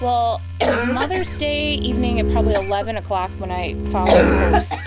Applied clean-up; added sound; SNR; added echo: none; Bowed string instrument + Cough; -2 dB; none.